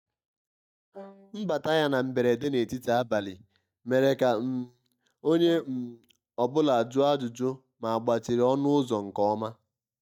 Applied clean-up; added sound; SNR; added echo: neural mask model DeepFilterNet 3.